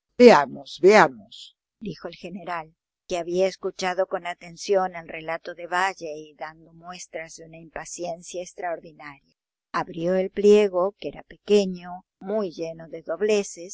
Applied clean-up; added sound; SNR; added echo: none; none; none; none.